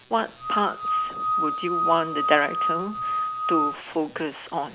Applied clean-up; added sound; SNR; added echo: none; Screech / Glass; -1 dB; none.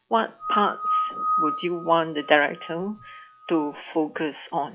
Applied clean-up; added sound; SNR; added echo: classical method log-MMSE.